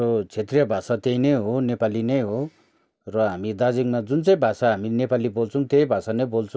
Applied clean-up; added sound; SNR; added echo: none; none; none; none.